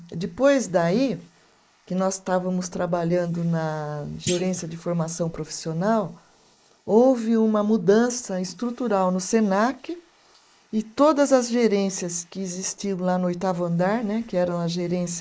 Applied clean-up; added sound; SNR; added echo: neural mask model Resemble Enhance denoiser.